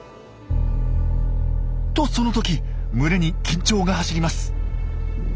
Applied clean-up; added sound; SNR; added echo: none; none; none; none.